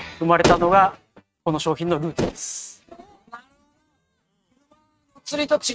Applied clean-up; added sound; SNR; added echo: neural mask model RNNoise.